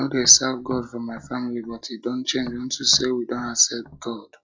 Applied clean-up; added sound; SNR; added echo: classical method log-MMSE.